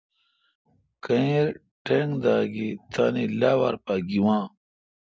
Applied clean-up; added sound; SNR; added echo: none; none; none; none.